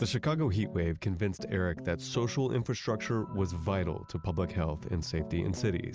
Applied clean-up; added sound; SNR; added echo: none; none; none; none.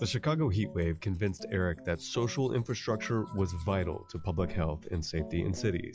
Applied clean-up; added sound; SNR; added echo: classical method log-MMSE.